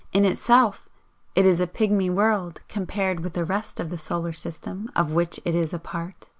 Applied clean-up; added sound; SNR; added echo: none; none; none; none.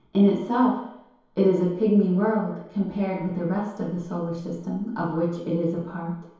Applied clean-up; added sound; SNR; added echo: none; none; none; reverberation time 2.2 s.